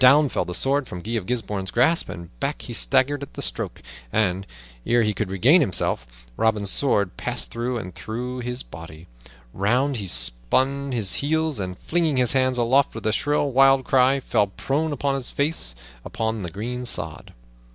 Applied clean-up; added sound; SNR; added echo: none; none; none; none.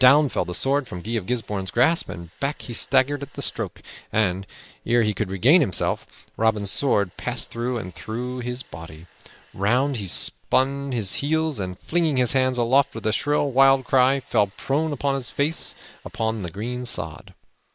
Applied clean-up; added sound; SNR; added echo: neural mask model Resemble Enhance denoiser.